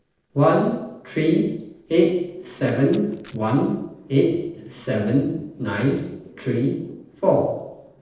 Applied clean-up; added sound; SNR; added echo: neural separator model SepFormer DNS4.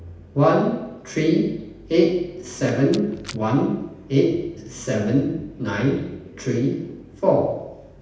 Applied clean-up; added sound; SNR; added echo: none; Rattle; 20 dB; reverberation time 0.8 s.